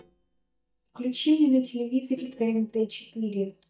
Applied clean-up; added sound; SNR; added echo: neural mask model DeepFilterNet 3.